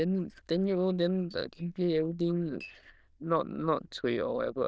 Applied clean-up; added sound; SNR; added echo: neural diffusion model UNIVERSE++.